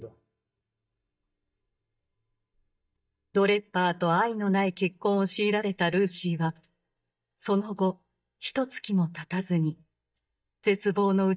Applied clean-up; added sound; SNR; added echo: neural mask model DeepFilterNet 3.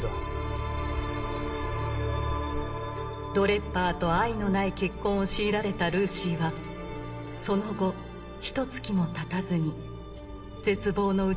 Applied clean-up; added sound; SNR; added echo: none; Thunder / Rain; 15 dB; reverberation time 1.7 s.